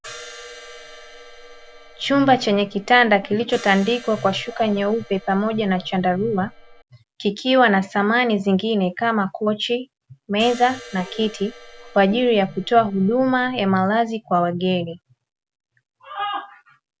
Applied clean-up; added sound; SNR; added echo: none; Crash cymbal; 20 dB; none.